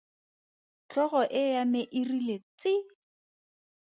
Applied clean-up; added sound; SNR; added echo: none; none; none; none.